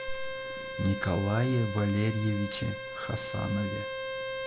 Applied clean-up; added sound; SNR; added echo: none; Bowed string instrument; 7 dB; none.